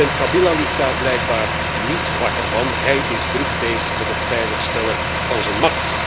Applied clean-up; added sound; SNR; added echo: none; Truck; -1 dB; none.